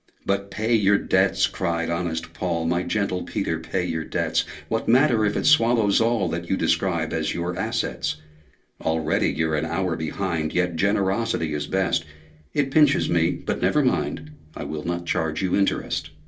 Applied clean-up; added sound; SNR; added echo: none; none; none; reverberation time 0.2 s.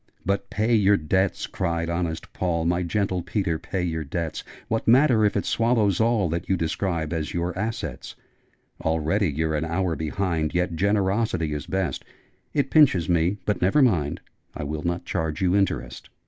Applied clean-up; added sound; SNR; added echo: none; none; none; none.